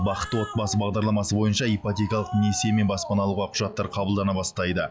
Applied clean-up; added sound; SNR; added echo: classical method log-MMSE.